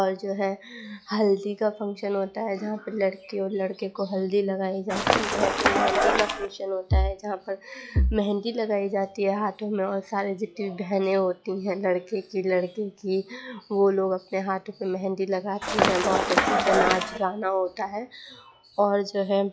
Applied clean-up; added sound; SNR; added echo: classical method log-MMSE.